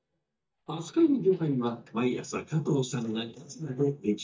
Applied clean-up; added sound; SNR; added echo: neural mask model DeepFilterNet 3.